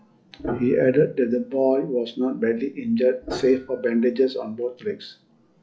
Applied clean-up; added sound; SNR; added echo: classical method log-MMSE.